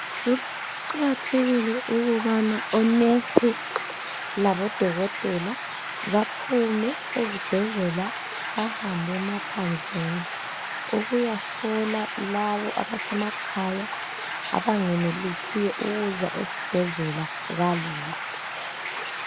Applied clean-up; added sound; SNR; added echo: none; Stream; 6 dB; none.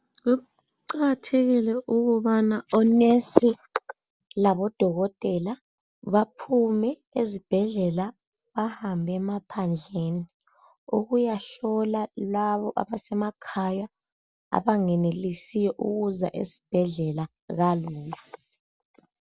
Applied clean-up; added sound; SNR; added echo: none; none; none; none.